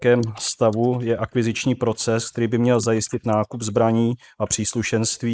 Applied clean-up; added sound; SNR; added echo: neural mask model Resemble Enhance denoiser.